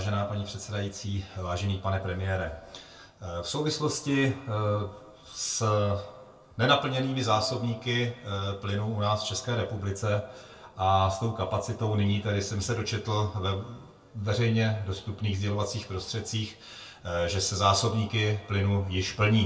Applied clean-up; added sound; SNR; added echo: none; none; none; reverberation time 0.2 s.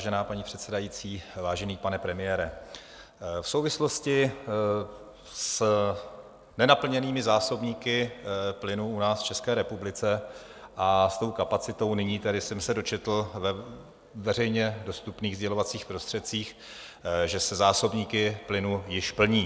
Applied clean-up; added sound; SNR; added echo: none; none; none; none.